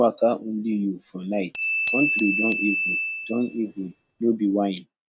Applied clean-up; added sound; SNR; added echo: neural mask model RNNoise.